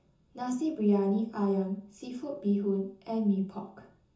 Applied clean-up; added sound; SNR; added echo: none; none; none; reverberation time 0.6 s.